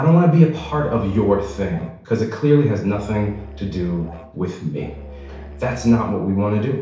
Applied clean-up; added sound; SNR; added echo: none; Musical instrument; 17 dB; reverberation time 0.6 s.